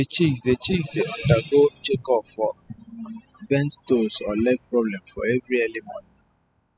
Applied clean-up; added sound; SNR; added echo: classical method spectral subtraction.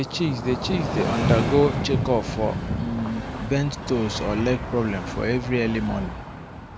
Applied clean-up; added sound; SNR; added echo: none; Thunder + Train; 3 dB; none.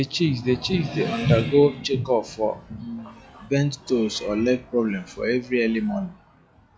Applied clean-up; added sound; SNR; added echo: classical method log-MMSE.